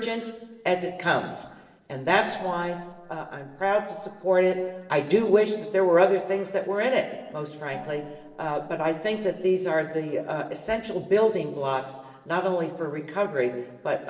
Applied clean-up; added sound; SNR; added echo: neural separator model SepFormer DNS4.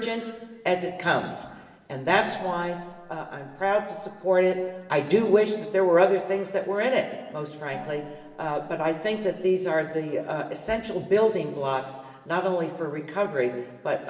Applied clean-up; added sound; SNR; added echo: none; Gong; 19 dB; reverberation time 1.3 s.